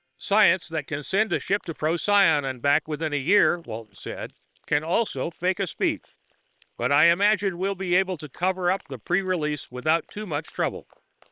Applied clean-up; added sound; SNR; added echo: neural separator model SepFormer WHAM!.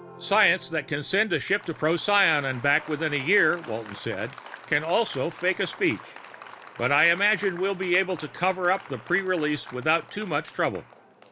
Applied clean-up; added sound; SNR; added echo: none; Applause; 18 dB; none.